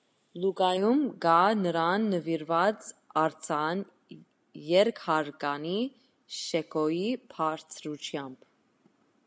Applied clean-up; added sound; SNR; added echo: none; none; none; none.